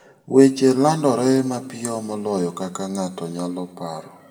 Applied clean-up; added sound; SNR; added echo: none; none; none; reverberation time 1.3 s.